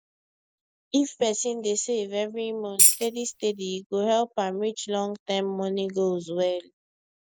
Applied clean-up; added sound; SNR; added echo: none; Tambourine; -5 dB; none.